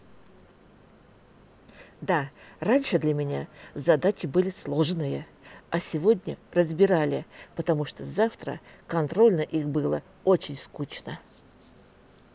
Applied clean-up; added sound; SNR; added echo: none; none; none; none.